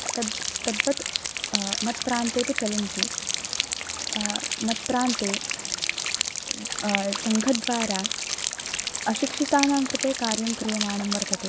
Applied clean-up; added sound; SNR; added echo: none; Rain; 1 dB; none.